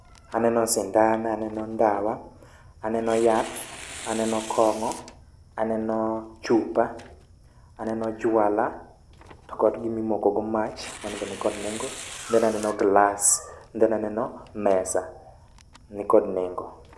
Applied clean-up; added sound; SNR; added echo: none; Tearing; 19 dB; none.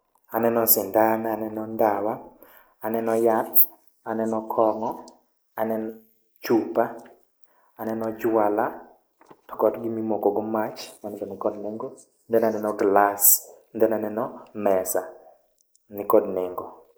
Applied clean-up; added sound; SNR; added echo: neural mask model Resemble Enhance denoiser.